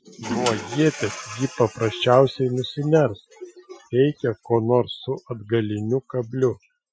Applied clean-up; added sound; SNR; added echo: classical method Wiener filter.